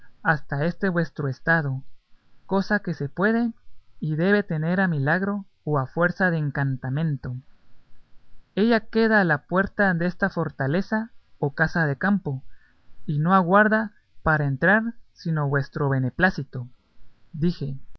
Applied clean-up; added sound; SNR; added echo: none; none; none; none.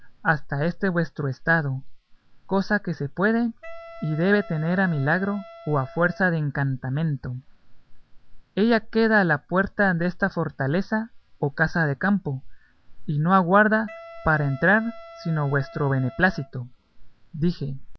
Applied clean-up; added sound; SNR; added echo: none; Wind instrument, woodwind instrument; 19 dB; none.